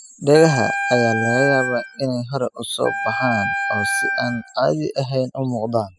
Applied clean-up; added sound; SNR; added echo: classical method spectral subtraction.